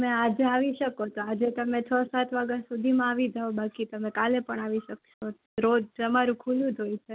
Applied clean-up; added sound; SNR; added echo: none; none; none; none.